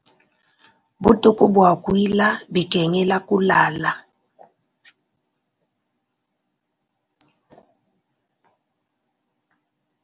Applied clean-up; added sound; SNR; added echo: none; none; none; none.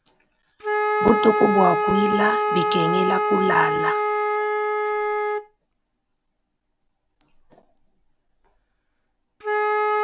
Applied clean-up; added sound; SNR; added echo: none; Wind instrument, woodwind instrument; -2 dB; none.